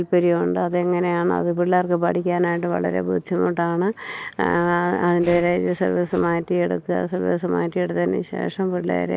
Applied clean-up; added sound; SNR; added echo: neural separator model SepFormer DNS4.